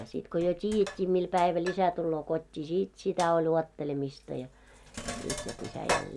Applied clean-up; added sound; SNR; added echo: none; Sink (filling or washing); 11 dB; none.